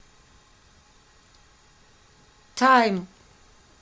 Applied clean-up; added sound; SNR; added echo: none; none; none; none.